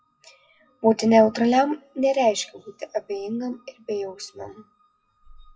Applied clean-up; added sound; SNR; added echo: classical method WPE with log-MMSE.